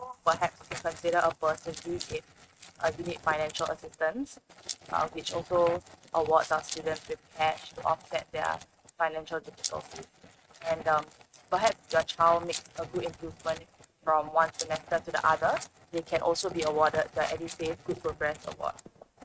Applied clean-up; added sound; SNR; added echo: neural mask model RNNoise.